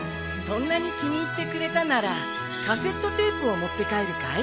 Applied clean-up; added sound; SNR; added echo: none; none; none; none.